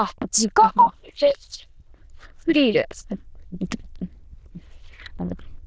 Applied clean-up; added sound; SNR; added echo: neural diffusion model UNIVERSE++.